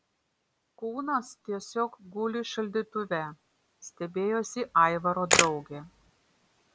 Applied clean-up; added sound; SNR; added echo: none; Camera; -2 dB; none.